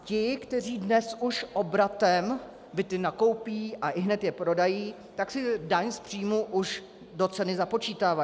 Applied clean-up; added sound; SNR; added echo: none; none; none; none.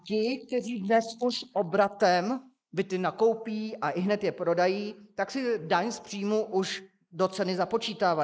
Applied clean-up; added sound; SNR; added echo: neural mask model Resemble Enhance denoiser.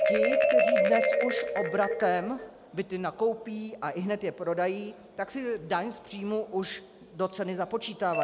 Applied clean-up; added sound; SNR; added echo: none; Marimba, xylophone; 0 dB; none.